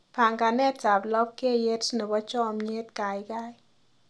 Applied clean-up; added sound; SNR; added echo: none; none; none; none.